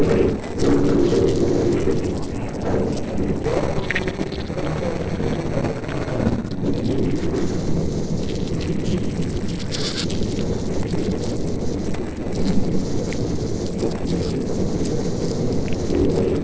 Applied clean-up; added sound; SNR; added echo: neural separator model SepFormer DNS4.